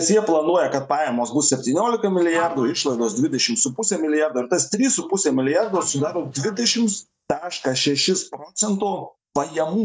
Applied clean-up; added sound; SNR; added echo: neural mask model DeepFilterNet 3.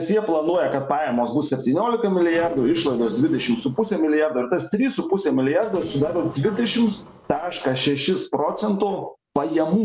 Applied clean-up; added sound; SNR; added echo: neural separator model SepFormer DNS4.